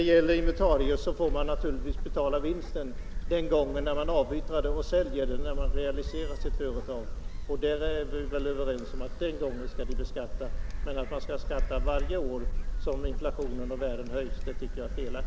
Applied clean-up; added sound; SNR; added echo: none; Gull, seagull; 0 dB; none.